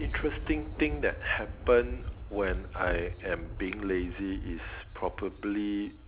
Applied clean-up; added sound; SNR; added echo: none; Thunder; 6 dB; none.